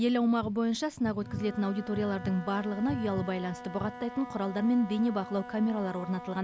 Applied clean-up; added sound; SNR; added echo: none; Wind instrument, woodwind instrument + Bass guitar; 12 dB; none.